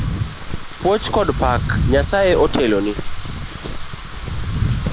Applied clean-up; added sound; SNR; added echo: none; Wind / Rain + Walk, footsteps; 1 dB; none.